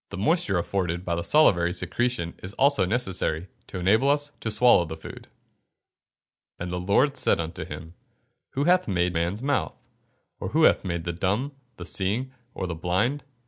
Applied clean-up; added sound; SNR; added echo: none; none; none; none.